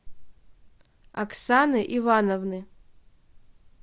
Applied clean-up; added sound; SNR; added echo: none; none; none; none.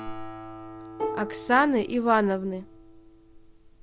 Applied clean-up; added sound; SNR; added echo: none; Plucked string instrument + Acoustic guitar; 11 dB; none.